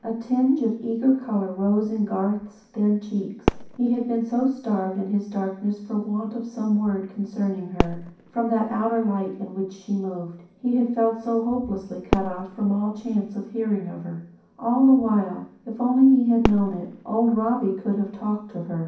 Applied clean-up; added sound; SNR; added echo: none; Fireworks; 11 dB; reverberation time 0.6 s.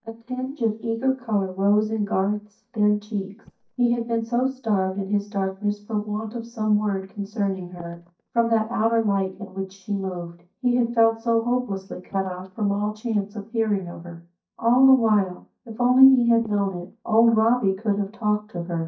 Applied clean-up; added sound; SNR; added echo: neural mask model DeepFilterNet 3.